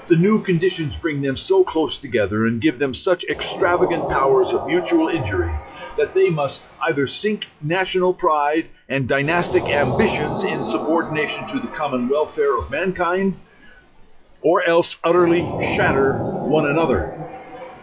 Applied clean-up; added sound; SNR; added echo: classical method WPE with log-MMSE.